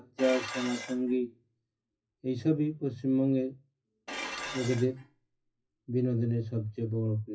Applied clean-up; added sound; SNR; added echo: classical method WPE with log-MMSE.